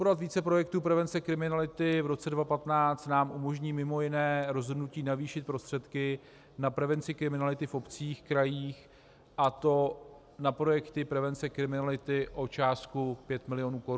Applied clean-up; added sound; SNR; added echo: none; none; none; none.